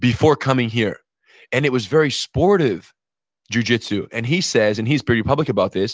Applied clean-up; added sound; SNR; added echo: none; none; none; none.